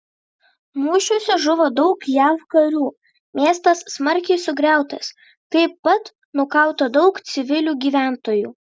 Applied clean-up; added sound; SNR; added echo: none; none; none; none.